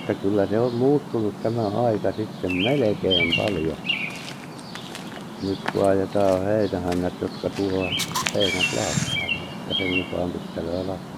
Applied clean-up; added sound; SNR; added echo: none; Bird vocalization, bird call, bird song + Camera; 5 dB; none.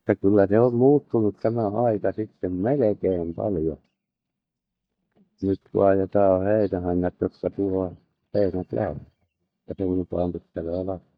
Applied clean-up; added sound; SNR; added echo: neural mask model DeepFilterNet 3.